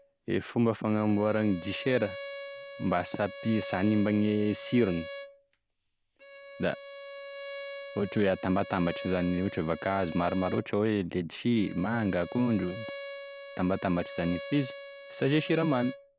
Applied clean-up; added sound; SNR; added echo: none; Bowed string instrument; 13 dB; none.